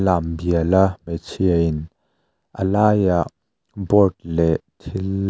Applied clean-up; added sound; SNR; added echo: none; none; none; none.